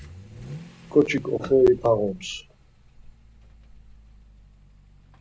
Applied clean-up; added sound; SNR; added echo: none; Accelerating, revving, vroom / Vehicle; 18 dB; none.